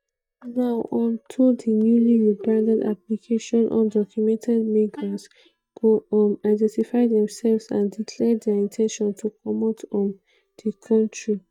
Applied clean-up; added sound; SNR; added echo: neural mask model DeepFilterNet 3.